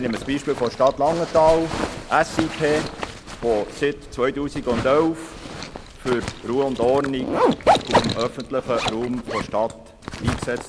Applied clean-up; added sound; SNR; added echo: none; Zipper (clothing); 4 dB; none.